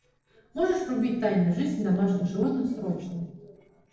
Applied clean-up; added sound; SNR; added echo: neural separator model SepFormer DNS4.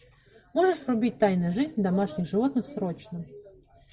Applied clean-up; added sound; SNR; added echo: none; none; none; none.